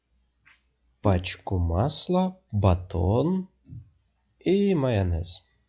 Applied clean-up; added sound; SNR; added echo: classical method log-MMSE.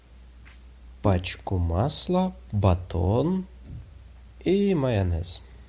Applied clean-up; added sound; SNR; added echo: none; Bowed string instrument; 19 dB; none.